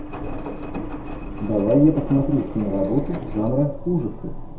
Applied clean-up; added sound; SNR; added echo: none; Engine; 8 dB; reverberation time 0.5 s.